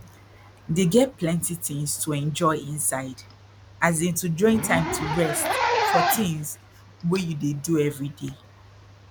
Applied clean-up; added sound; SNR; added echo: none; Zipper (clothing); 6 dB; none.